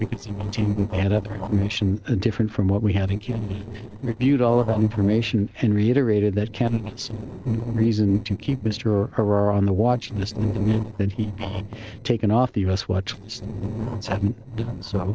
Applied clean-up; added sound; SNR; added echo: neural separator model SepFormer DNS4.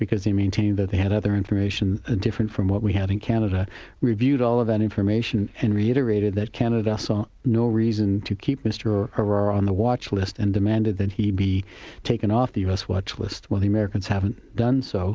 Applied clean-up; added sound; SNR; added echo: none; none; none; none.